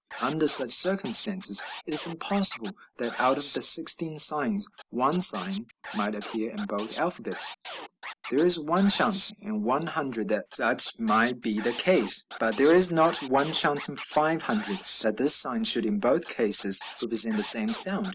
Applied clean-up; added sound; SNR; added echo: none; Scratching (performance technique); 17 dB; none.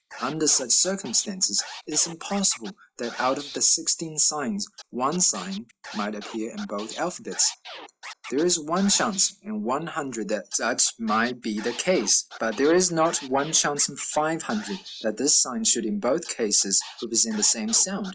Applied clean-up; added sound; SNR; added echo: classical method log-MMSE.